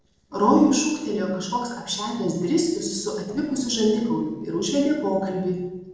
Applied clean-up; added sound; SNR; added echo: neural separator model SepFormer DNS4.